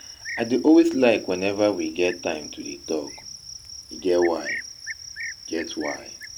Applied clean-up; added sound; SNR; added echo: none; Cricket; 13 dB; none.